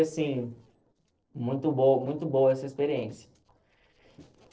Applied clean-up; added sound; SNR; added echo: neural separator model SepFormer DNS4.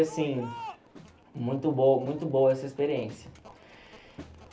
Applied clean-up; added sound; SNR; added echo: none; Crowd; 18 dB; reverberation time 0.3 s.